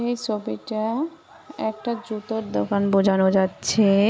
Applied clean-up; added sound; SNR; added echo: none; none; none; none.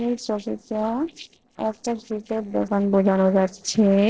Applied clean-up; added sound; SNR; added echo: neural separator model SepFormer DNS4.